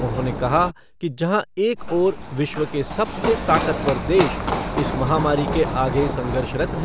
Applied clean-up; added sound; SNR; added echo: none; Run; 4 dB; none.